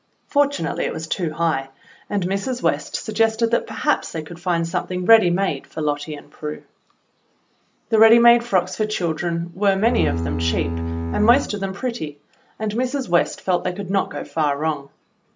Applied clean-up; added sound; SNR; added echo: none; Bowed string instrument; 3 dB; none.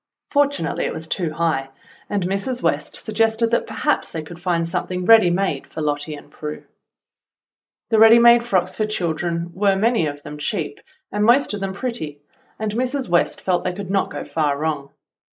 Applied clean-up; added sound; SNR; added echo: neural mask model Resemble Enhance denoiser.